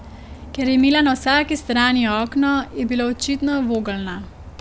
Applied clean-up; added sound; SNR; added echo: none; Rain; 18 dB; none.